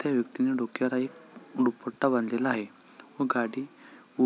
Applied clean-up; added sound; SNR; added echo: none; none; none; none.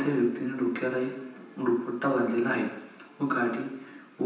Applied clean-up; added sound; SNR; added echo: none; none; none; reverberation time 0.9 s.